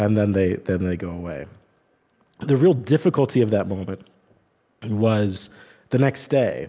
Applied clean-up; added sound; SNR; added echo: none; none; none; none.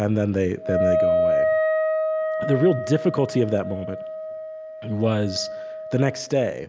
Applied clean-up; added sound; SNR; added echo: none; Wind instrument, woodwind instrument; 1 dB; none.